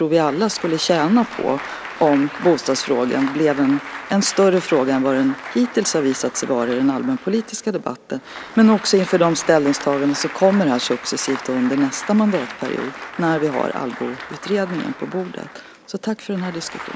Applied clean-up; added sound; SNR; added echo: none; Applause; 14 dB; none.